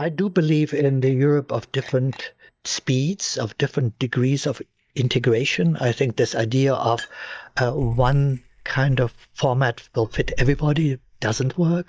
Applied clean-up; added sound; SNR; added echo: neural mask model DeepFilterNet 3.